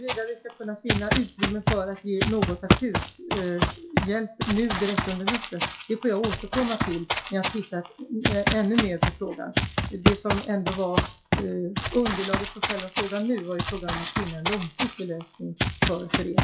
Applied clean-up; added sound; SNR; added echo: classical method WPE with log-MMSE.